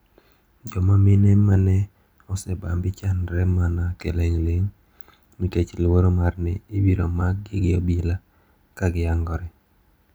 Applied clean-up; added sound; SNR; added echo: none; none; none; none.